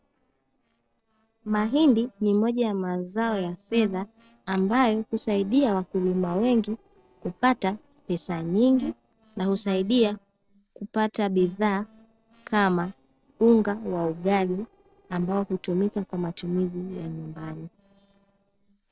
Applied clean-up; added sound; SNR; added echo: neural separator model SepFormer DNS4.